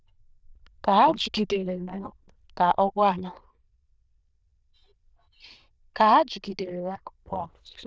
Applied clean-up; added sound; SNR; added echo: neural diffusion model UNIVERSE++.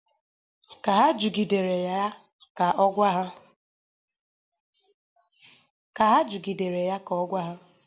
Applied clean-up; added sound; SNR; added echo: none; none; none; none.